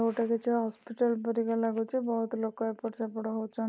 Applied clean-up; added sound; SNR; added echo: none; none; none; none.